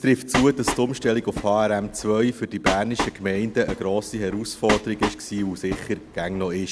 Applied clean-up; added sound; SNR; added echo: none; Train; 7 dB; none.